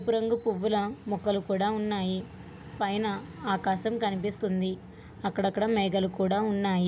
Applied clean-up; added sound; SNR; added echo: none; none; none; none.